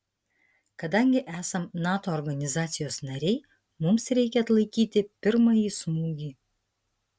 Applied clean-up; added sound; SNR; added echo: none; none; none; none.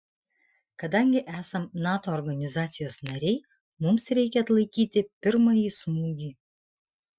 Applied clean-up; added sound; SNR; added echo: classical method Wiener filter.